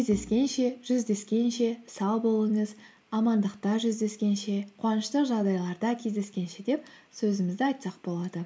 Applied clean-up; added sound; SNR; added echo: none; none; none; none.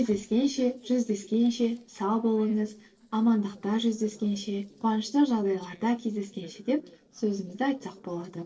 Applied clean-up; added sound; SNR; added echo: neural separator model SepFormer DNS4.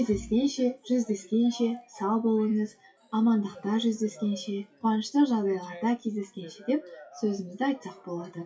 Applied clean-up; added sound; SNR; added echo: classical method WPE with log-MMSE.